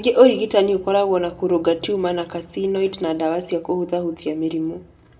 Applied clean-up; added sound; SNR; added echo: none; none; none; reverberation time 0.5 s.